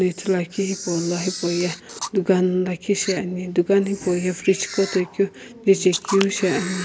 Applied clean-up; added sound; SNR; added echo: none; Camera; 13 dB; none.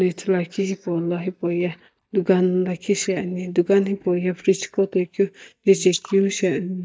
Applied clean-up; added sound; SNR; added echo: neural mask model DeepFilterNet 3.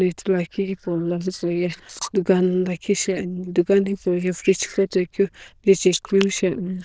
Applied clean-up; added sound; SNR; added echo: neural diffusion model UNIVERSE++.